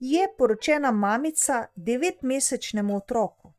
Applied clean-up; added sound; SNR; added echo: neural mask model DeepFilterNet 3.